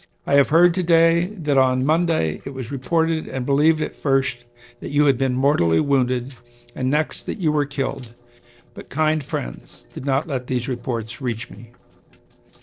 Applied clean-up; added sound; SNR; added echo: neural separator model SepFormer DNS4.